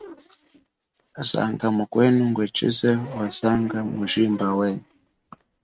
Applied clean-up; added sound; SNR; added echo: neural mask model RNNoise.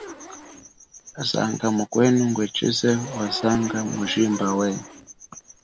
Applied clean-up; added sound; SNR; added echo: none; Zipper (clothing); 16 dB; none.